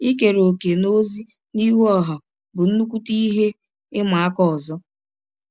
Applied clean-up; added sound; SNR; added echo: none; none; none; none.